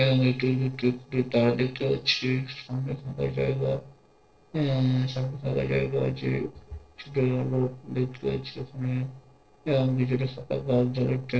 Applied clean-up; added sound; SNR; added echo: neural separator model SepFormer DNS4.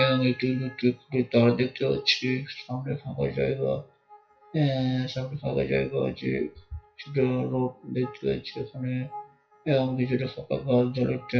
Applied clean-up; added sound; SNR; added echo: classical method WPE with log-MMSE.